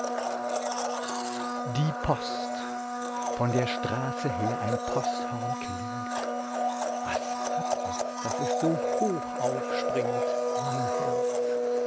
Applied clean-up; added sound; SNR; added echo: none; Domestic sounds, home sounds; -5 dB; none.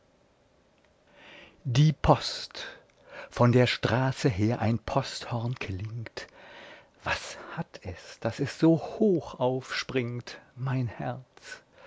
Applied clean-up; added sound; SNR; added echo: none; none; none; none.